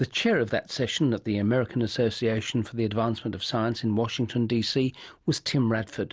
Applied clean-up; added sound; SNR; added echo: none; none; none; none.